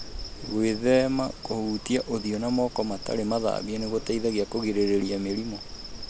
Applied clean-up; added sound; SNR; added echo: none; Insect; 11 dB; none.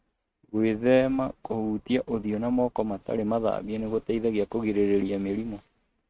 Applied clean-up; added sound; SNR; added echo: neural mask model RNNoise.